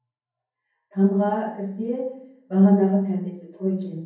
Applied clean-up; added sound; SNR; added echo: none; none; none; reverberation time 0.9 s.